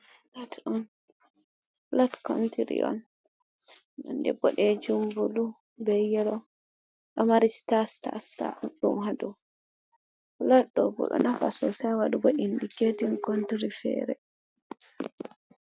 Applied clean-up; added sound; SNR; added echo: none; none; none; none.